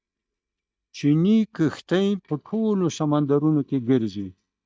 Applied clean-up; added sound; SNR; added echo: neural mask model DeepFilterNet 3.